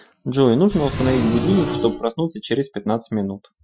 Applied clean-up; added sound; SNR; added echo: classical method Wiener filter.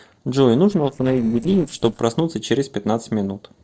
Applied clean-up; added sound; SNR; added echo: neural separator model SepFormer DNS4.